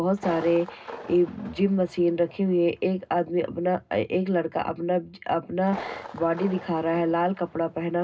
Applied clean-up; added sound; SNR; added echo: none; Thunder; 18 dB; reverberation time 0.2 s.